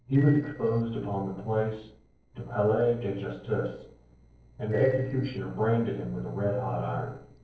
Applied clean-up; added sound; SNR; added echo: neural separator model SepFormer DNS4.